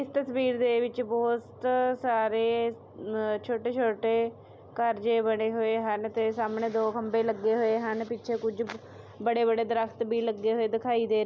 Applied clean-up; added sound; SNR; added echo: none; none; none; none.